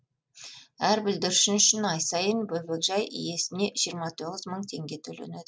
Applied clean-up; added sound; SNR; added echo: none; none; none; none.